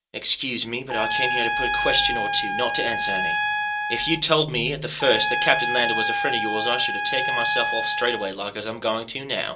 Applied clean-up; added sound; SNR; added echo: none; Trumpet; 2 dB; reverberation time 0.2 s.